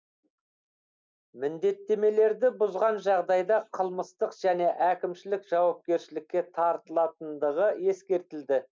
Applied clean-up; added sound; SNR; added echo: none; none; none; none.